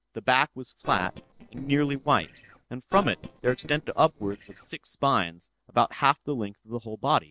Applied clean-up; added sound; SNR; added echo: neural separator model SepFormer DNS4.